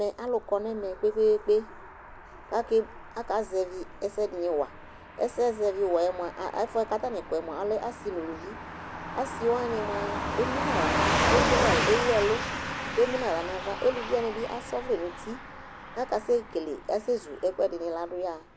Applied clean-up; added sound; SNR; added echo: none; Car passing by / Truck; 4 dB; none.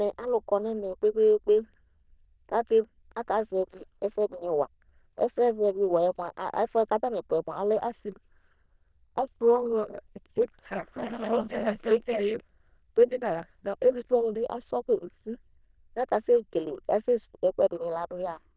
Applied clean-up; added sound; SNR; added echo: neural diffusion model UNIVERSE++.